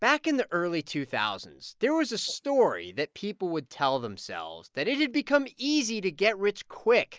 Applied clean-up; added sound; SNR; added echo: neural mask model Resemble Enhance denoiser.